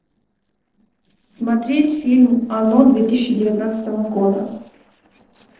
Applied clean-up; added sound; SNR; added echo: neural separator model SepFormer DNS4.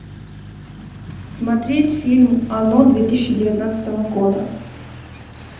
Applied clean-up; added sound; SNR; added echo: none; Truck; 15 dB; reverberation time 0.8 s.